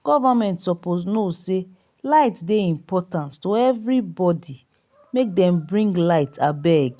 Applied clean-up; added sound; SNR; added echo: none; none; none; none.